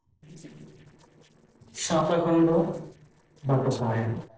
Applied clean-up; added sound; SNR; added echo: neural separator model SepFormer DNS4.